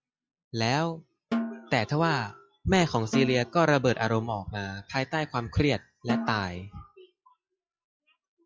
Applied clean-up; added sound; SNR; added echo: classical method log-MMSE.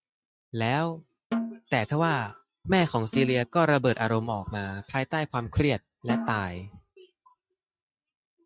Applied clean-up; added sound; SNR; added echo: neural mask model RNNoise.